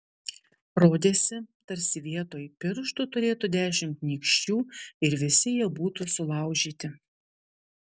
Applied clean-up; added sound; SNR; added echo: none; none; none; none.